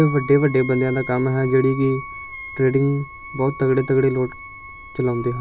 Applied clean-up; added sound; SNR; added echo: none; Wind instrument, woodwind instrument; 15 dB; none.